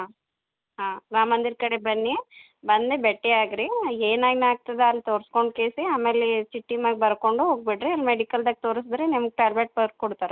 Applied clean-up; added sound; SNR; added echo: none; none; none; none.